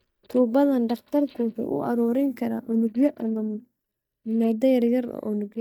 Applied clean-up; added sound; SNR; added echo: neural mask model DeepFilterNet 3.